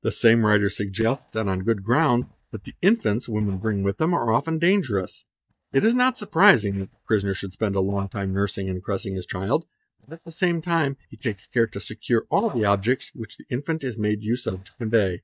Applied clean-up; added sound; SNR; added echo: neural mask model DeepFilterNet 3.